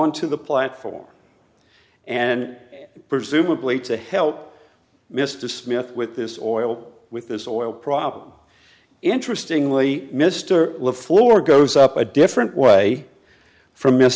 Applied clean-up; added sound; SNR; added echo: none; none; none; none.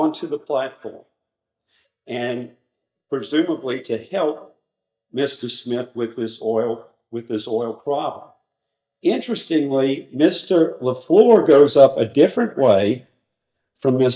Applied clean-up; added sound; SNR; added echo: neural mask model DeepFilterNet 3.